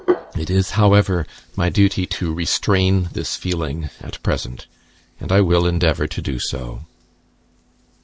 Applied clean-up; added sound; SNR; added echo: none; Hands; 14 dB; none.